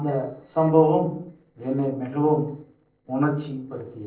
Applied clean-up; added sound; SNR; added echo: neural separator model SepFormer DNS4.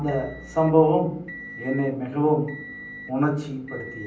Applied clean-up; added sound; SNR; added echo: none; Motor vehicle (road) / Engine; 16 dB; reverberation time 0.6 s.